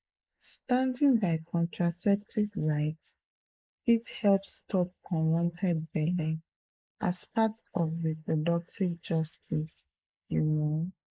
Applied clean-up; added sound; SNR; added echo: neural mask model Resemble Enhance denoiser.